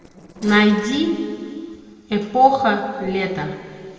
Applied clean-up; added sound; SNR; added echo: neural separator model SepFormer DNS4.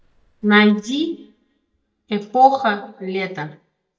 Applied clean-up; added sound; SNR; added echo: neural mask model DeepFilterNet 3.